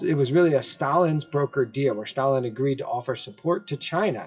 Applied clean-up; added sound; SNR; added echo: classical method WPE with log-MMSE.